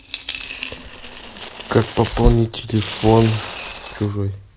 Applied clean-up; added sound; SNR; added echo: none; Coin (dropping); 13 dB; none.